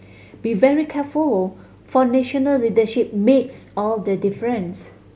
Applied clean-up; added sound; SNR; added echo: none; none; none; none.